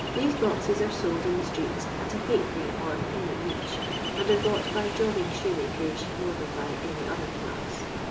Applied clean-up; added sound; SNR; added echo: none; Ocean; 1 dB; reverberation time 0.6 s.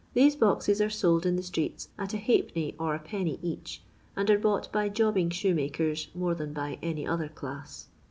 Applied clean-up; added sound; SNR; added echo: none; none; none; none.